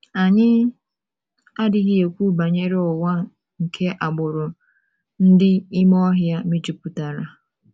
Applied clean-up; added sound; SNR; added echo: none; none; none; none.